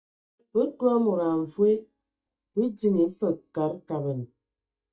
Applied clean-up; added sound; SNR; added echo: neural mask model DeepFilterNet 3.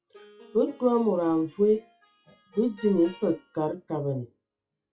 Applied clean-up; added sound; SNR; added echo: classical method WPE with log-MMSE.